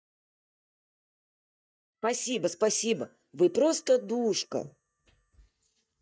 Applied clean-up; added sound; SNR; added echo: neural mask model DeepFilterNet 3.